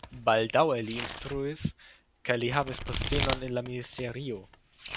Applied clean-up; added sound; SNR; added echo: none; Domestic sounds, home sounds; 7 dB; none.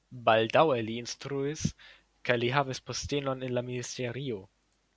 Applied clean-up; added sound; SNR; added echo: none; none; none; none.